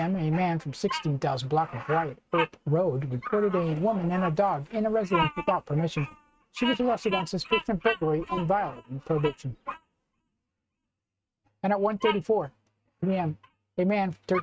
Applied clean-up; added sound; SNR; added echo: neural mask model RNNoise.